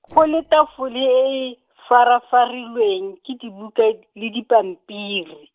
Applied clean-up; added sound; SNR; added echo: neural separator model SepFormer DNS4.